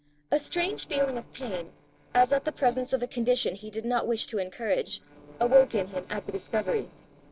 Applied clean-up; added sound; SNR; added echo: neural separator model SepFormer DNS4.